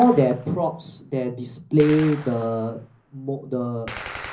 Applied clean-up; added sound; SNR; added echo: none; Gunshot, gunfire; 17 dB; reverberation time 0.5 s.